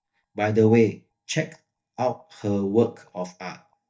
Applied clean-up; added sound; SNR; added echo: neural mask model DeepFilterNet 3.